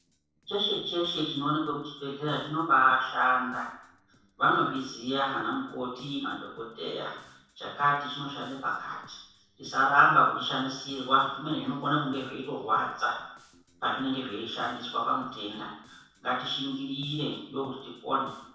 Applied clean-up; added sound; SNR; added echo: neural separator model SepFormer DNS4.